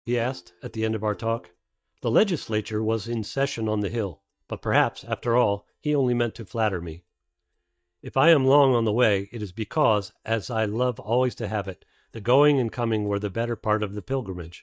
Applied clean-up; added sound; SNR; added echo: neural mask model DeepFilterNet 3.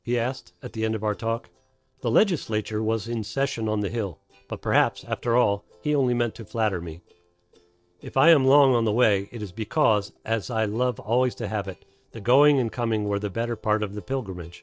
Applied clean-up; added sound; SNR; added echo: neural separator model SepFormer DNS4.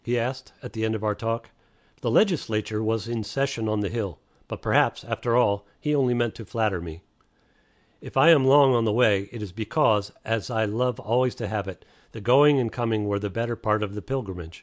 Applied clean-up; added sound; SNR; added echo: none; none; none; none.